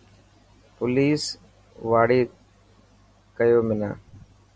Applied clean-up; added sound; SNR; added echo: none; none; none; none.